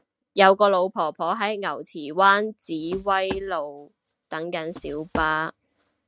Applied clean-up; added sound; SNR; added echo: neural mask model RNNoise.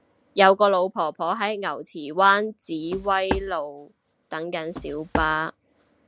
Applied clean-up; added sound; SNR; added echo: none; Walk, footsteps; 8 dB; none.